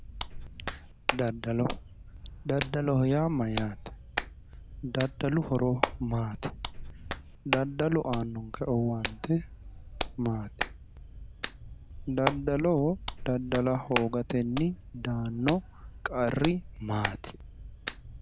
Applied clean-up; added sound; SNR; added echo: none; Hands; 6 dB; none.